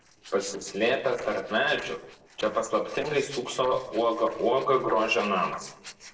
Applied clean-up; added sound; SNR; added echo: neural separator model SepFormer DNS4.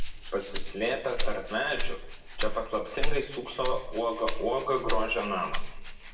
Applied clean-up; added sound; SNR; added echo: none; Rattle (instrument); -3 dB; reverberation time 0.7 s.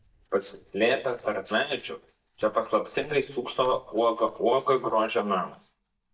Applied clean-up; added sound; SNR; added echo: neural mask model DeepFilterNet 3.